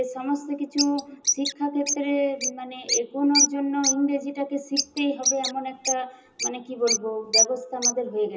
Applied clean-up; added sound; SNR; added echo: none; Bird; 0 dB; reverberation time 0.2 s.